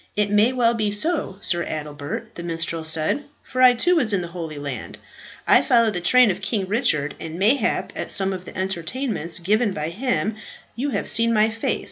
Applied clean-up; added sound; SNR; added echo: none; none; none; none.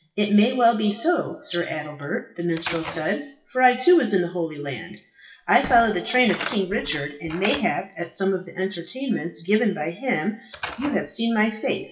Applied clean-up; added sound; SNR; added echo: classical method WPE with log-MMSE.